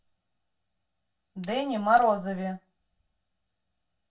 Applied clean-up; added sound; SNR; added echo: none; Coin (dropping); 16 dB; reverberation time 0.2 s.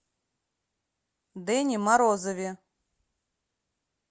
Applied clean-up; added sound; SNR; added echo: none; none; none; none.